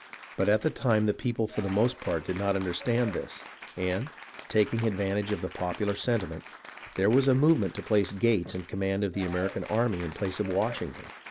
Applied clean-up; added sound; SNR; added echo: none; Applause / Cheering; 16 dB; none.